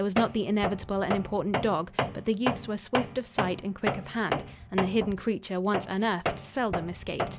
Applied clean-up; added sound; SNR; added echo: none; Tools; 4 dB; none.